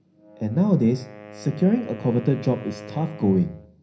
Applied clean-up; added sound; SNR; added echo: none; Wind instrument, woodwind instrument; 17 dB; reverberation time 0.5 s.